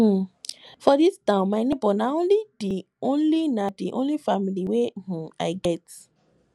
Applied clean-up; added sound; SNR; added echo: none; none; none; none.